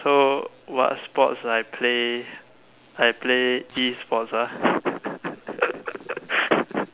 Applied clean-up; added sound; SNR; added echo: none; none; none; none.